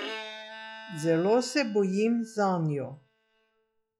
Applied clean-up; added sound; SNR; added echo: classical method log-MMSE.